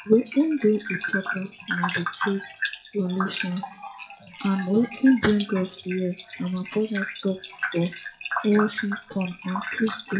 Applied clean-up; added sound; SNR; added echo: classical method WPE with log-MMSE.